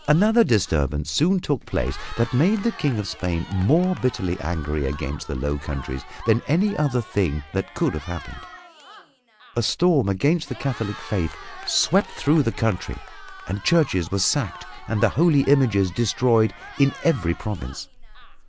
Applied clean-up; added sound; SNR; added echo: none; Cheering; 19 dB; none.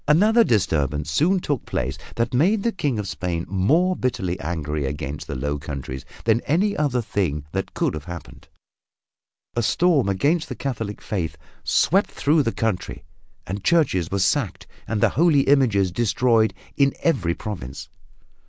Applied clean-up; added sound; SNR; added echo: none; none; none; none.